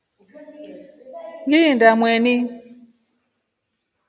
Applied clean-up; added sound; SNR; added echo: none; none; none; none.